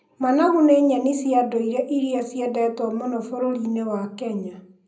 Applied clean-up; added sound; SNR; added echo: none; none; none; reverberation time 0.5 s.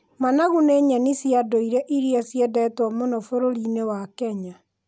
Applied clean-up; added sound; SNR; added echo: none; none; none; none.